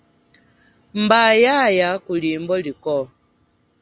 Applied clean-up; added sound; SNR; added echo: none; none; none; none.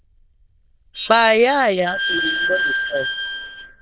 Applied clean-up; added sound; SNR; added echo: neural diffusion model UNIVERSE++.